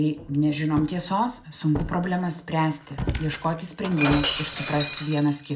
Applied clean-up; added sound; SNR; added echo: none; Shatter; 8 dB; reverberation time 0.4 s.